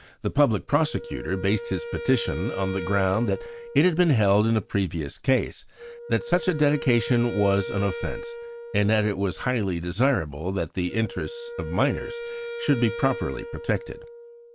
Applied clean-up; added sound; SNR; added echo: none; Wind instrument, woodwind instrument; 12 dB; none.